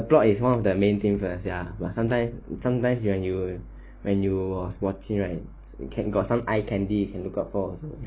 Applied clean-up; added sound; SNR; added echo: none; none; none; none.